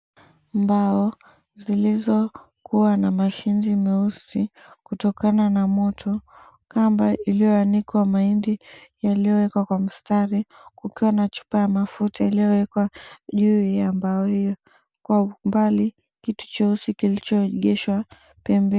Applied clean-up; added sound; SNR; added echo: none; none; none; none.